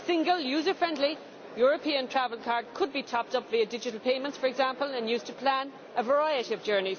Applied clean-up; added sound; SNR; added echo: none; none; none; none.